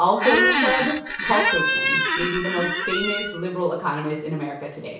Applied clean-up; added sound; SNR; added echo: none; Squeak; -2 dB; reverberation time 0.6 s.